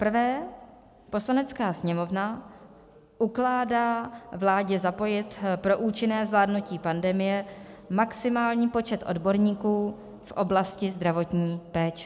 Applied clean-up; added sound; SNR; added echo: none; none; none; none.